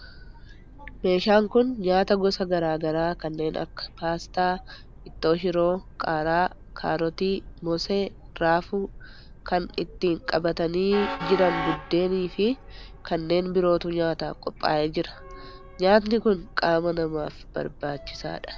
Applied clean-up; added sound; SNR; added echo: none; Train; 14 dB; none.